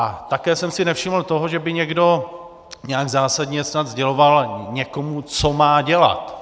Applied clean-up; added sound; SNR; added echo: none; none; none; none.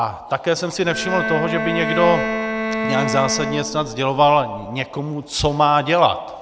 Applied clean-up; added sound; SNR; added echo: none; Bowed string instrument; 4 dB; none.